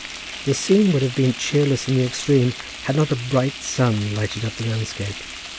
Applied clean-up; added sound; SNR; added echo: none; Frying (food); 13 dB; none.